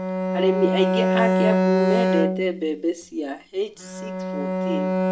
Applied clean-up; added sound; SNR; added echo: none; Bowed string instrument; -3 dB; none.